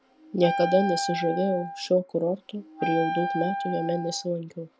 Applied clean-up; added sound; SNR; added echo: none; Wind instrument, woodwind instrument; 5 dB; none.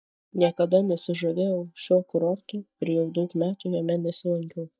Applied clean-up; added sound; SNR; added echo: neural mask model DeepFilterNet 3.